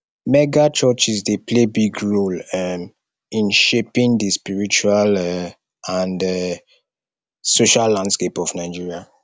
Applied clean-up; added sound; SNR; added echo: none; none; none; none.